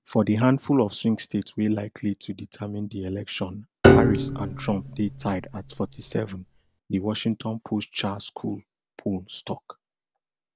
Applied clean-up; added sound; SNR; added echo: none; Piano; -4 dB; none.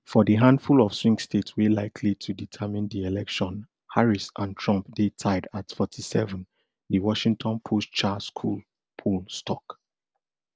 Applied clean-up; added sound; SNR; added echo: none; none; none; none.